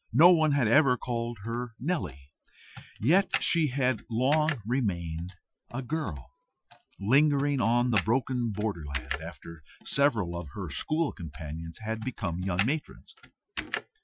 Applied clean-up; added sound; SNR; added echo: classical method Wiener filter.